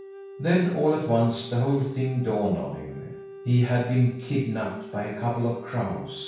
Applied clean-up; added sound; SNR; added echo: none; Wind instrument, woodwind instrument; 16 dB; reverberation time 0.7 s.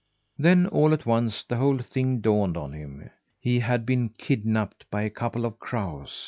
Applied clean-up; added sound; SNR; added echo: none; none; none; none.